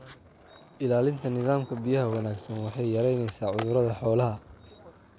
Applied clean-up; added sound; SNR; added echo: none; Skateboard; 18 dB; none.